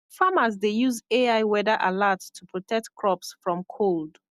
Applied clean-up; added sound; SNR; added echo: none; none; none; none.